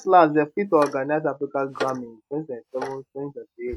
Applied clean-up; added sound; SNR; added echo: neural mask model RNNoise.